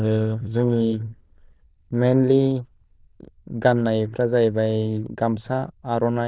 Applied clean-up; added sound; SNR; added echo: neural diffusion model UNIVERSE++.